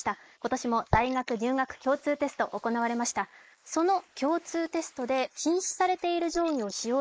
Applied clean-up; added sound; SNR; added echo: neural mask model Resemble Enhance denoiser.